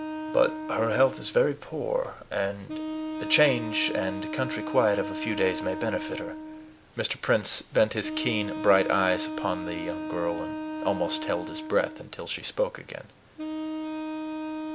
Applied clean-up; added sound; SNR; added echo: none; Wind instrument, woodwind instrument; 7 dB; none.